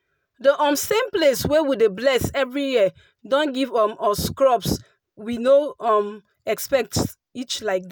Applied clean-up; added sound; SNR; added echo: none; none; none; none.